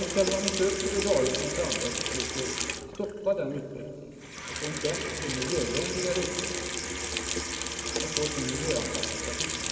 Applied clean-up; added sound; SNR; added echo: none; Sink (filling or washing) / Water tap, faucet; 1 dB; reverberation time 2.7 s.